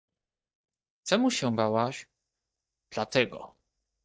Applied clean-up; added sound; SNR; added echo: neural mask model DeepFilterNet 3.